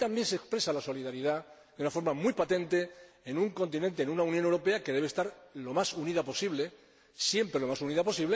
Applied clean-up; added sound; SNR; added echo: none; none; none; none.